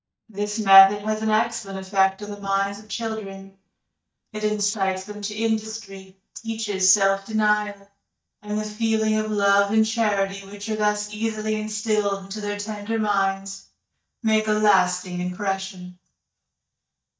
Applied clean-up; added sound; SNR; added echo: neural mask model DeepFilterNet 3.